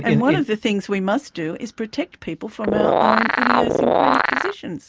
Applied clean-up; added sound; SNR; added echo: none; Animal; -5 dB; none.